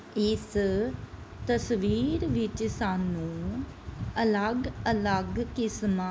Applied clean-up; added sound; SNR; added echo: none; none; none; none.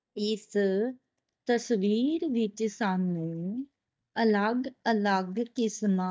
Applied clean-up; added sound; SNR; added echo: neural mask model DeepFilterNet 3.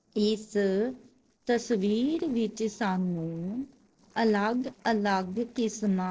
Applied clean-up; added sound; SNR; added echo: neural separator model SepFormer DNS4.